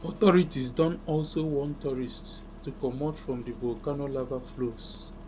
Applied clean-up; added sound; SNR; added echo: none; Engine starting; 15 dB; none.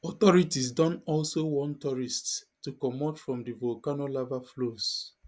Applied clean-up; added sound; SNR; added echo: none; none; none; none.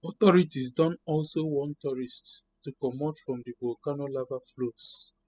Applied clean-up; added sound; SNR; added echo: classical method spectral subtraction.